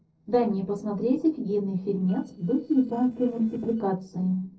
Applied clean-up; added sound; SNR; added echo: neural separator model SepFormer DNS4.